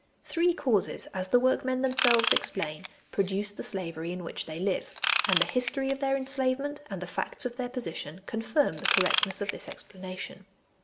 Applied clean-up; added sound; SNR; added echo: none; Ratchet, pawl / Tools; 0 dB; none.